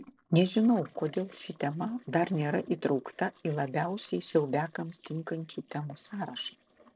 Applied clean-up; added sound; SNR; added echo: neural separator model SepFormer DNS4.